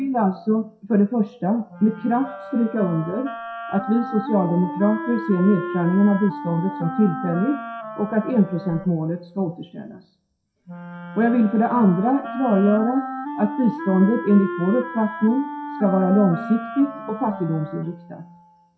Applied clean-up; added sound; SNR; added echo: classical method WPE with log-MMSE.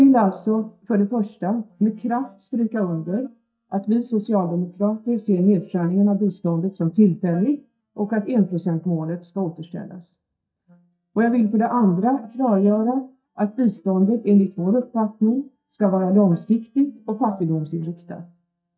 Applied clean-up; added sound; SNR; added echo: neural mask model DeepFilterNet 3.